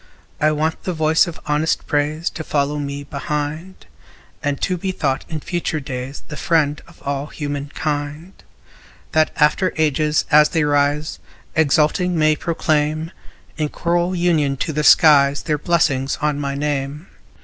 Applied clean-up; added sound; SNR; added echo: none; none; none; none.